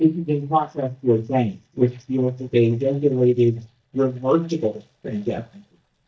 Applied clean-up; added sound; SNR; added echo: neural mask model DeepFilterNet 3.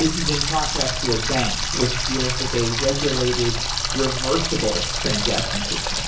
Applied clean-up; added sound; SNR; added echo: none; Water tap, faucet; -1 dB; reverberation time 0.7 s.